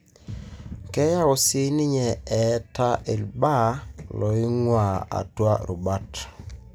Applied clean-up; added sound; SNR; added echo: none; none; none; none.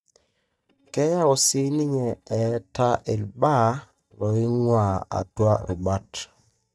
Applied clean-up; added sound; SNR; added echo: neural mask model DeepFilterNet 3.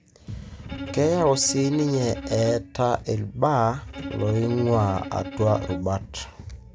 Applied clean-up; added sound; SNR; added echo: none; Bowed string instrument; 12 dB; none.